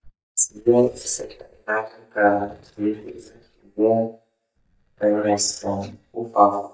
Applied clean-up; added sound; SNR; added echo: neural mask model DeepFilterNet 3.